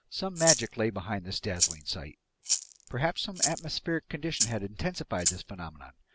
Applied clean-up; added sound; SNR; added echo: none; Rattle (instrument); 1 dB; none.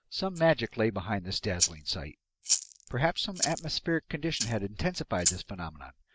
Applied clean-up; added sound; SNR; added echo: neural mask model DeepFilterNet 3.